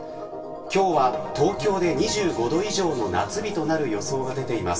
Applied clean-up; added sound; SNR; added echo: none; none; none; reverberation time 2.3 s.